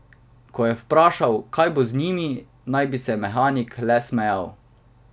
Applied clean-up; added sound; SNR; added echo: none; none; none; none.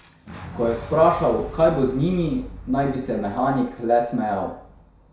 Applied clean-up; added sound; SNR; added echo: none; Boom; 16 dB; reverberation time 0.6 s.